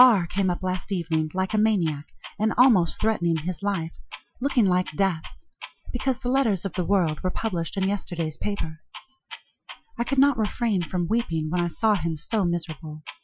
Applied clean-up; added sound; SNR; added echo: classical method Wiener filter.